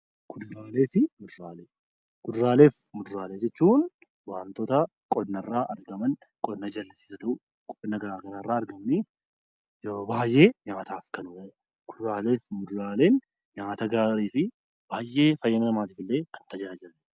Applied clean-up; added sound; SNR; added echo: none; none; none; none.